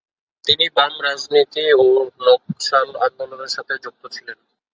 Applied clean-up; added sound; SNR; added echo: none; none; none; none.